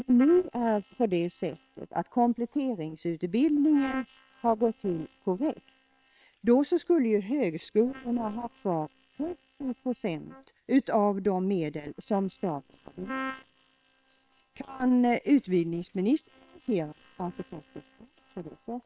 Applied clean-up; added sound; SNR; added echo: neural separator model SepFormer WHAM!.